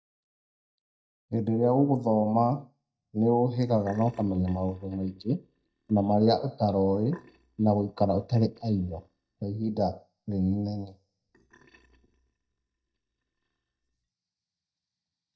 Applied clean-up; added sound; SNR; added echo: neural mask model DeepFilterNet 3.